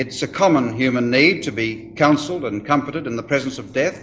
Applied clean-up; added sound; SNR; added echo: none; none; none; none.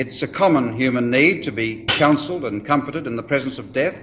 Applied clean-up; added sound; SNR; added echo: none; Hi-hat; -2 dB; none.